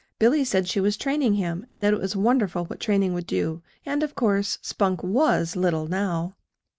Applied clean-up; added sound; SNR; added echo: none; none; none; none.